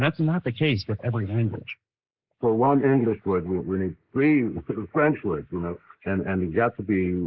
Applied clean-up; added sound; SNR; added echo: neural mask model Resemble Enhance denoiser.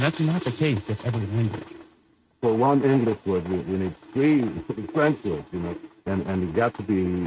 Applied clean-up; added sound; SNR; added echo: neural mask model RNNoise.